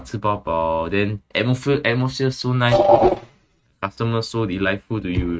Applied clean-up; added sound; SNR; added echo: neural mask model RNNoise.